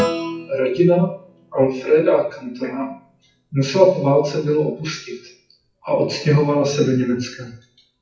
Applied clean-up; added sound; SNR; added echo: classical method WPE with log-MMSE.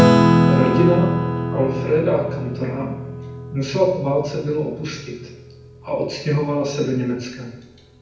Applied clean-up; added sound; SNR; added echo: none; Acoustic guitar / Strum; -1 dB; reverberation time 0.9 s.